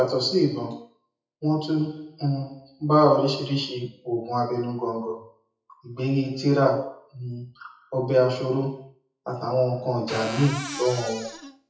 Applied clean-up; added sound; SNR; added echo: classical method WPE with log-MMSE.